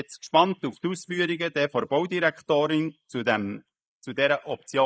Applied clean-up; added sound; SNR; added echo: neural mask model Resemble Enhance denoiser.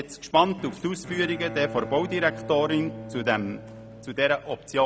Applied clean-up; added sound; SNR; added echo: none; Bowed string instrument; 14 dB; none.